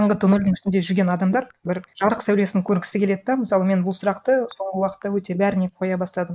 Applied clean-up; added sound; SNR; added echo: neural mask model Resemble Enhance denoiser.